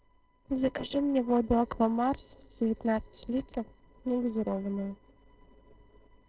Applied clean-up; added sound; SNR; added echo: neural separator model SepFormer DNS4.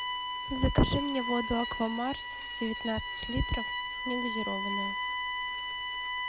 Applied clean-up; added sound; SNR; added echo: none; Bowed string instrument; 2 dB; none.